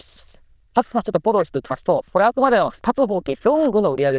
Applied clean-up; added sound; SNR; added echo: neural diffusion model UNIVERSE++.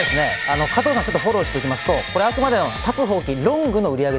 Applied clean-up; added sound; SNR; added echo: none; Screech; 9 dB; none.